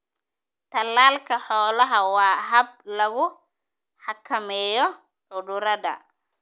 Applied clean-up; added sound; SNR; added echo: none; none; none; none.